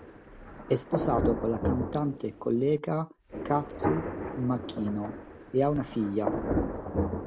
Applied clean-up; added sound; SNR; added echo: none; Thunder; 3 dB; none.